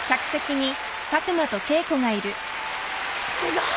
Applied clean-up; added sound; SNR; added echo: none; none; none; none.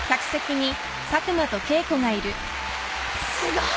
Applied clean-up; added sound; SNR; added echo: none; Drum kit; 15 dB; none.